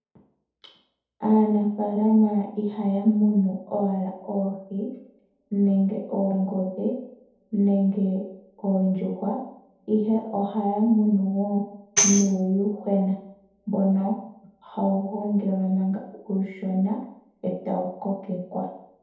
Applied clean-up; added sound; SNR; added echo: none; Tambourine; 2 dB; reverberation time 0.8 s.